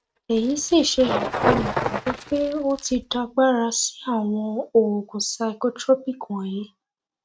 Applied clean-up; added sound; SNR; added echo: neural mask model RNNoise.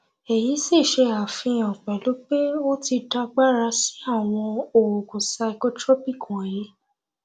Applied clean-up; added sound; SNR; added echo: none; none; none; none.